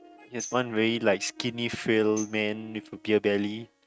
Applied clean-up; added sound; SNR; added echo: neural mask model RNNoise.